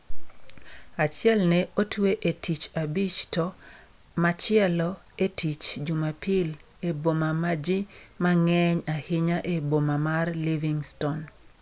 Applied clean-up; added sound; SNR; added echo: none; none; none; none.